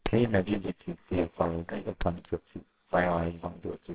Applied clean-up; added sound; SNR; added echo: neural separator model SepFormer WHAMR!.